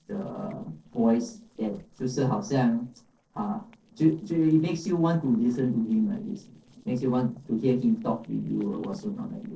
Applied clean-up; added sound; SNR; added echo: neural separator model SepFormer DNS4.